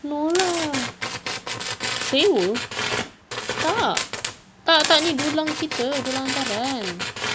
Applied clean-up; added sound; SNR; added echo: none; Tools; 4 dB; none.